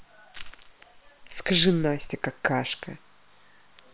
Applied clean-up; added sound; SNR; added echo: neural separator model SepFormer WHAM!.